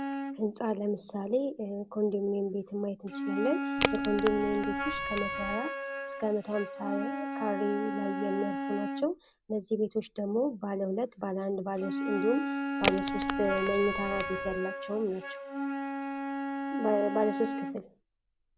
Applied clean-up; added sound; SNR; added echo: none; Crack + Wind instrument, woodwind instrument; 2 dB; none.